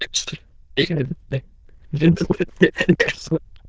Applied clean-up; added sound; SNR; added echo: neural diffusion model UNIVERSE++.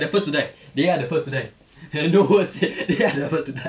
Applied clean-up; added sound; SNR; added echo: none; Cowbell; 17 dB; none.